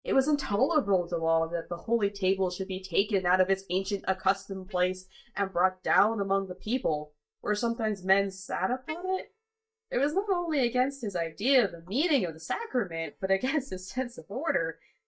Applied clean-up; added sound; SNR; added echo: neural mask model DeepFilterNet 3.